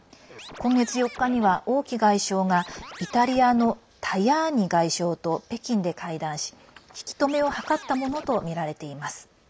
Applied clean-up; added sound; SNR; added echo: none; Scratching (performance technique); 16 dB; none.